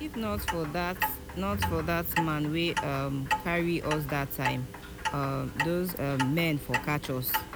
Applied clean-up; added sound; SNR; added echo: none; Clock; 4 dB; none.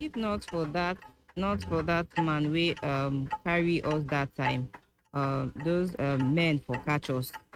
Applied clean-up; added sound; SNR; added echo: neural mask model RNNoise.